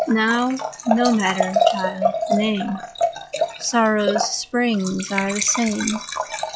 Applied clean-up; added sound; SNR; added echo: classical method log-MMSE.